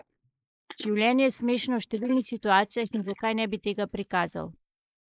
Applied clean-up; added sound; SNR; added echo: neural mask model Resemble Enhance denoiser.